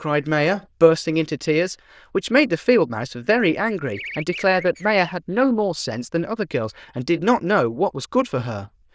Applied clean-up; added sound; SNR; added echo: neural diffusion model UNIVERSE++.